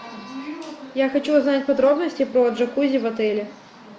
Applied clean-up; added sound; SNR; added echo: none; none; none; none.